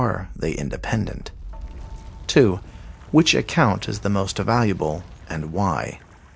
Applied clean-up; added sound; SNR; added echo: none; Wind; 15 dB; none.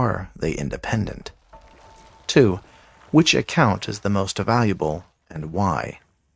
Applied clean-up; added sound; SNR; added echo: neural mask model RNNoise.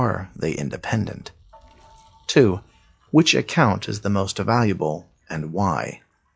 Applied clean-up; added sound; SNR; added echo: classical method log-MMSE.